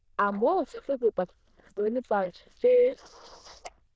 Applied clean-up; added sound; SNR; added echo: neural diffusion model UNIVERSE++.